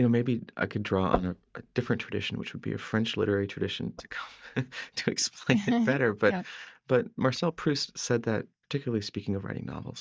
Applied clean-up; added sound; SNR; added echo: neural mask model DeepFilterNet 3.